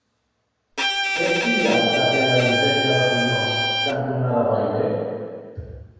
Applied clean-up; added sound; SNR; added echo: none; Bowed string instrument; 0 dB; reverberation time 1.9 s.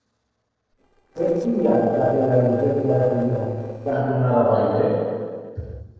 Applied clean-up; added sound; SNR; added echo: neural separator model SepFormer DNS4.